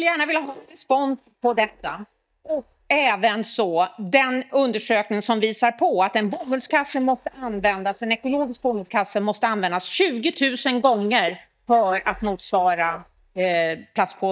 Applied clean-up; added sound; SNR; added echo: neural mask model DeepFilterNet 3.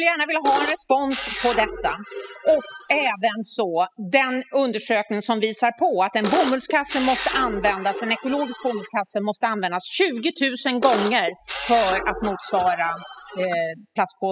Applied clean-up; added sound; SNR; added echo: classical method spectral subtraction.